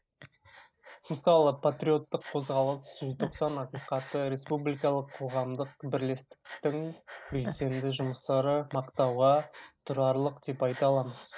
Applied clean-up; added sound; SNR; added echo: neural mask model Resemble Enhance denoiser.